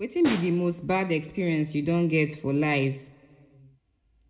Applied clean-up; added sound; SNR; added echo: none; Snare drum; 15 dB; reverberation time 0.7 s.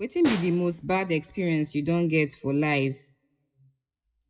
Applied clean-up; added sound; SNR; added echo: classical method WPE with log-MMSE.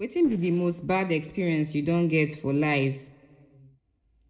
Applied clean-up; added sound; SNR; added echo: neural separator model SepFormer DNS4.